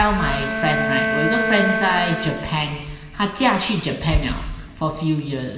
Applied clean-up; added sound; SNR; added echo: none; Bowed string instrument; 3 dB; reverberation time 1.4 s.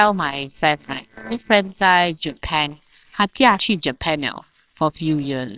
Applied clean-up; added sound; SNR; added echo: neural separator model SepFormer WHAMR!.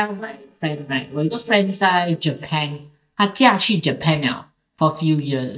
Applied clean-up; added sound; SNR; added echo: neural mask model DeepFilterNet 3.